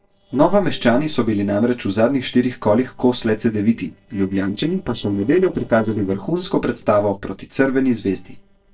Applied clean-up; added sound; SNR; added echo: neural separator model SepFormer DNS4.